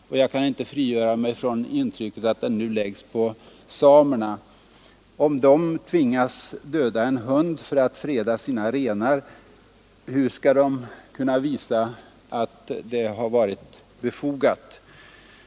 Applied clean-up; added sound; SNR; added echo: none; none; none; none.